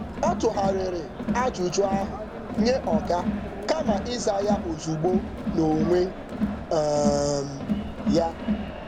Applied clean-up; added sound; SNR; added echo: none; Crowd; 3 dB; none.